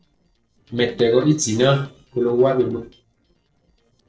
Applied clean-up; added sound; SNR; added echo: neural separator model SepFormer DNS4.